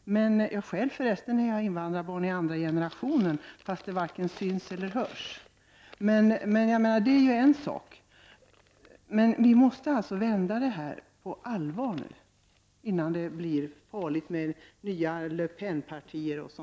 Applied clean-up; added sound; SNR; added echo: none; none; none; none.